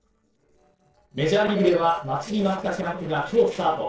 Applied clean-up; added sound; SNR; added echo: neural separator model SepFormer DNS4.